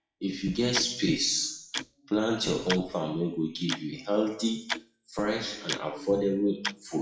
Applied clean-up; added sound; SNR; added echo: classical method WPE with log-MMSE.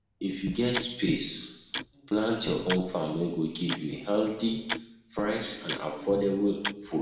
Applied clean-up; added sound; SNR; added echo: none; Tick-tock; 11 dB; reverberation time 0.9 s.